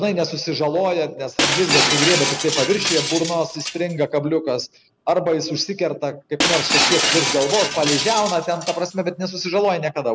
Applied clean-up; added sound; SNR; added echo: none; Shatter; 1 dB; none.